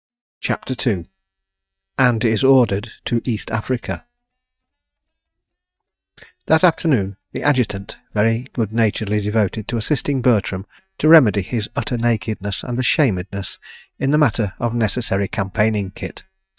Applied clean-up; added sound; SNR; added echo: neural mask model DeepFilterNet 3.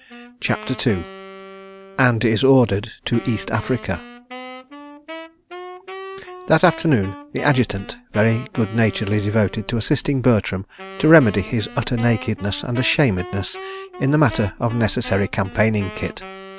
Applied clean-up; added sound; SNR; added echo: none; Wind instrument, woodwind instrument; 16 dB; none.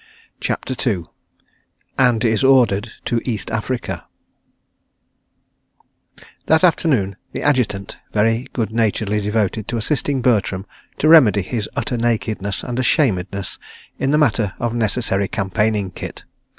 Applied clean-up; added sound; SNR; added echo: none; none; none; none.